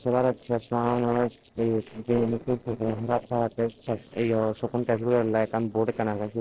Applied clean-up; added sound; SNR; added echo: neural separator model SepFormer DNS4.